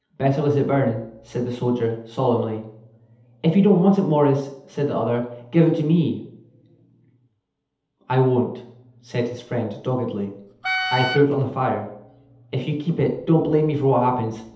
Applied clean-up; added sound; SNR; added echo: none; Wind instrument, woodwind instrument; 5 dB; reverberation time 0.8 s.